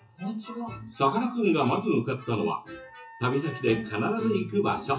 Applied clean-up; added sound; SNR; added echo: classical method WPE with log-MMSE.